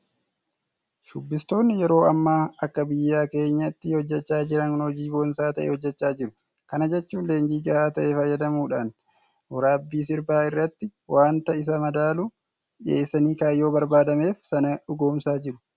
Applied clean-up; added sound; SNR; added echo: none; none; none; none.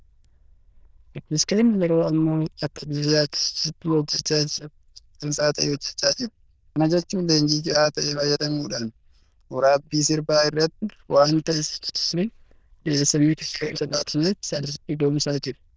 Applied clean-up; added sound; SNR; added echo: neural diffusion model UNIVERSE++.